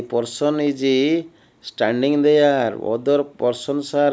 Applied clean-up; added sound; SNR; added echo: none; none; none; none.